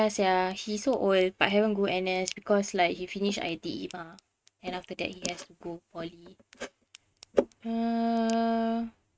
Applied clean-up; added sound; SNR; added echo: neural mask model RNNoise.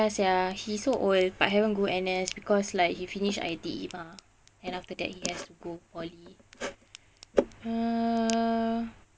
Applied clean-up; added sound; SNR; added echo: none; Crack; 19 dB; none.